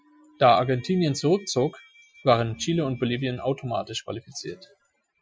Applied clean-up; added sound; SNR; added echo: classical method Wiener filter.